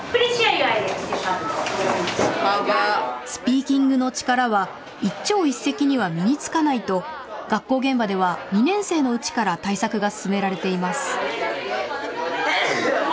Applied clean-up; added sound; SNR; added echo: none; none; none; none.